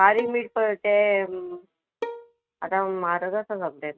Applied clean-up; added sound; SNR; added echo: neural mask model RNNoise.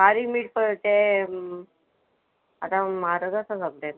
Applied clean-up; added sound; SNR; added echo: none; none; none; none.